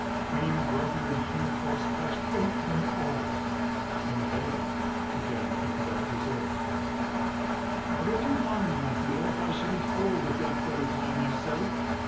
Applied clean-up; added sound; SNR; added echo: none; Engine; -4 dB; reverberation time 0.8 s.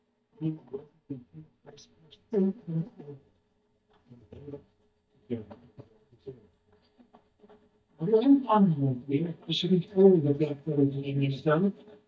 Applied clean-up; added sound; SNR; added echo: neural mask model DeepFilterNet 3.